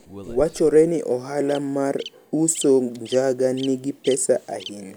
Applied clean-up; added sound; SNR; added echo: none; Bird vocalization, bird call, bird song; 20 dB; none.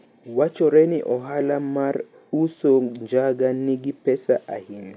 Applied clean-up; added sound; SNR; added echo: none; none; none; none.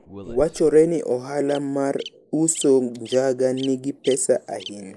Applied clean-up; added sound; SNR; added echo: neural mask model Resemble Enhance denoiser.